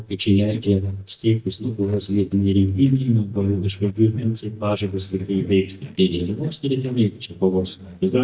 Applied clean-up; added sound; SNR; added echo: neural mask model DeepFilterNet 3.